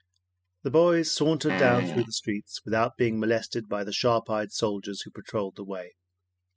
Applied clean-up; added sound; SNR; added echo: classical method spectral subtraction.